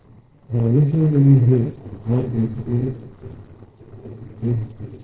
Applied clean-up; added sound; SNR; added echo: neural separator model SepFormer DNS4.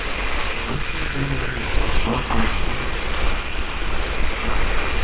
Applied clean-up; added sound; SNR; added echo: neural separator model SepFormer WHAMR!.